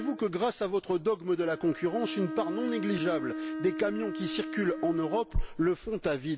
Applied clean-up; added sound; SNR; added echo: none; Bowed string instrument; 8 dB; none.